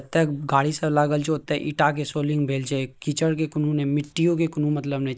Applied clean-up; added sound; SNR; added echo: neural mask model Resemble Enhance denoiser.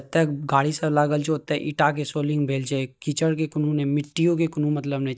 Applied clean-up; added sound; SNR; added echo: neural mask model DeepFilterNet 3.